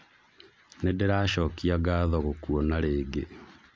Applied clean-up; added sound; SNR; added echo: none; none; none; none.